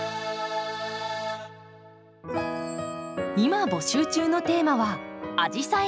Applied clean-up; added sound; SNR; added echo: none; none; none; none.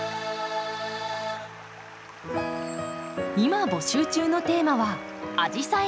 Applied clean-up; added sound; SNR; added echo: none; Stream; 17 dB; none.